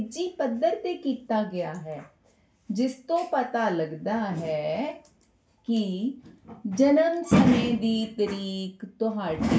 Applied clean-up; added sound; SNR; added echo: none; Bowed string instrument; 14 dB; none.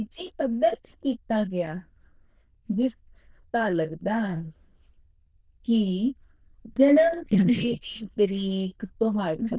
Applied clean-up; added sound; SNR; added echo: neural diffusion model UNIVERSE++.